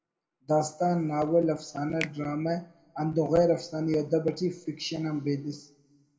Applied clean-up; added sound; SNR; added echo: none; Finger snapping; 17 dB; reverberation time 1.0 s.